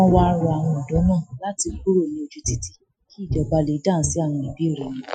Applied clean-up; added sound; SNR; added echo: classical method Wiener filter.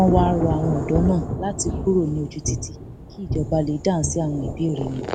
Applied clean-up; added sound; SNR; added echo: none; Thunder / Rain; 4 dB; none.